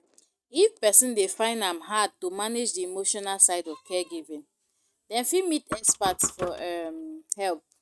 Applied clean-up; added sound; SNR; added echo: neural mask model RNNoise.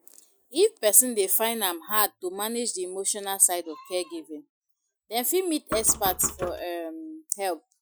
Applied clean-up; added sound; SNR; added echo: classical method Wiener filter.